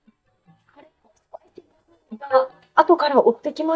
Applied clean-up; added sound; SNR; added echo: neural mask model DeepFilterNet 3.